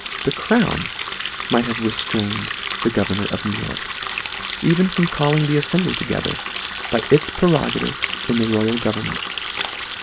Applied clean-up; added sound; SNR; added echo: none; Water tap, faucet; 5 dB; none.